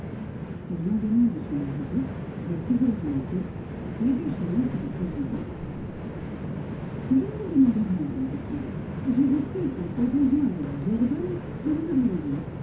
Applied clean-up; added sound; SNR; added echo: none; Train; 7 dB; reverberation time 0.3 s.